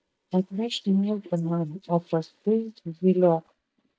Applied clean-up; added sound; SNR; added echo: neural mask model DeepFilterNet 3.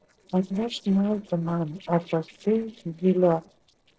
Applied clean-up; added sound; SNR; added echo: neural separator model SepFormer DNS4.